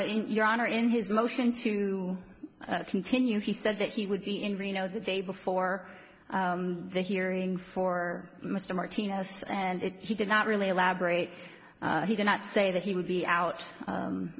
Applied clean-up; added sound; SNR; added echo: none; none; none; none.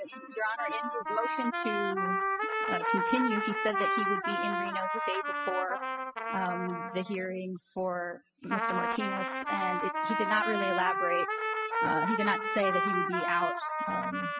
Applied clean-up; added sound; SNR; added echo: classical method spectral subtraction.